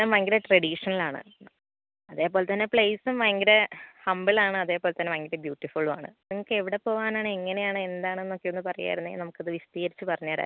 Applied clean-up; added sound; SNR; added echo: none; none; none; none.